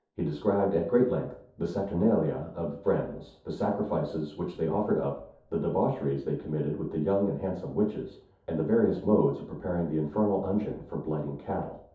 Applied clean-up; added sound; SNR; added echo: none; none; none; reverberation time 0.5 s.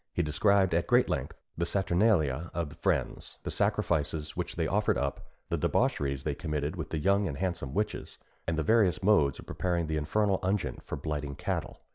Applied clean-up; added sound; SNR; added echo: none; none; none; none.